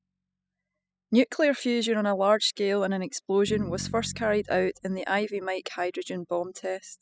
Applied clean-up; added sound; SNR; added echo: classical method spectral subtraction.